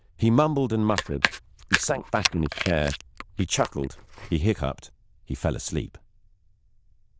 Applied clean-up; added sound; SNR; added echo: neural diffusion model UNIVERSE++.